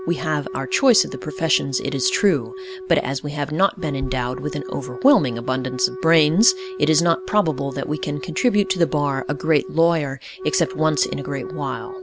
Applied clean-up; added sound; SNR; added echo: none; Wind instrument, woodwind instrument; 12 dB; none.